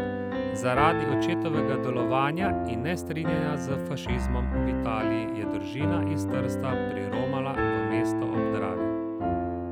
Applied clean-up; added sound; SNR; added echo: none; Piano; -4 dB; none.